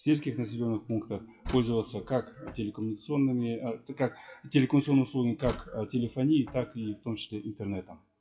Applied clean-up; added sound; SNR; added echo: classical method WPE with log-MMSE.